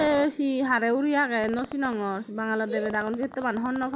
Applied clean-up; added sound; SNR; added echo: none; Fart; 17 dB; none.